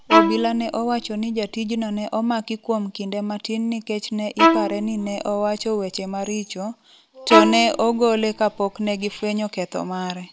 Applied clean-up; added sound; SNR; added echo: none; Bowed string instrument; 0 dB; none.